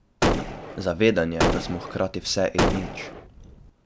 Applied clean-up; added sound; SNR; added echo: none; Gunshot, gunfire; 0 dB; none.